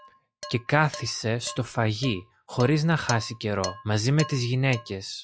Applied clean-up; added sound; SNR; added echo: classical method log-MMSE.